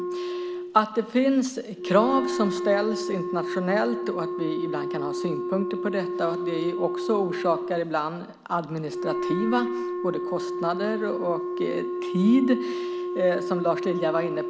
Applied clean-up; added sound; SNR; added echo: none; Wind instrument, woodwind instrument; 4 dB; none.